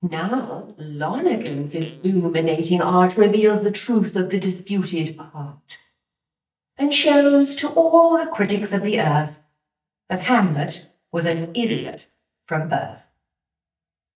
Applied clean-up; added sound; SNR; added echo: neural mask model DeepFilterNet 3.